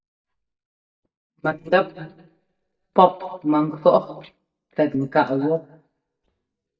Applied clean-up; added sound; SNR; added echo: neural mask model DeepFilterNet 3.